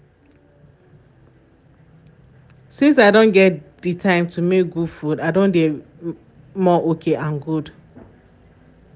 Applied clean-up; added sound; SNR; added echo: none; none; none; none.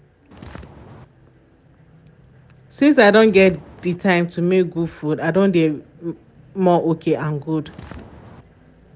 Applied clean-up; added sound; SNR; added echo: none; Walk, footsteps; 19 dB; none.